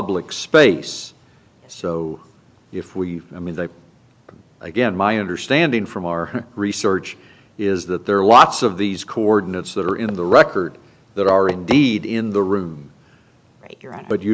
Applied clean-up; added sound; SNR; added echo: none; none; none; none.